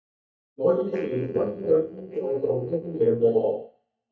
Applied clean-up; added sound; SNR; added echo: neural mask model DeepFilterNet 3.